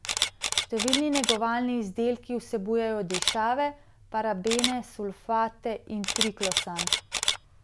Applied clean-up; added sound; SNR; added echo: none; Camera; 3 dB; none.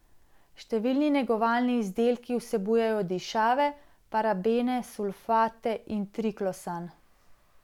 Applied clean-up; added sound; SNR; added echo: none; none; none; none.